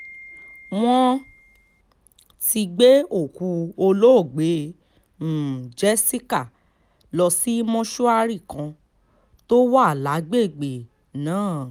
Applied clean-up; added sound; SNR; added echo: none; none; none; none.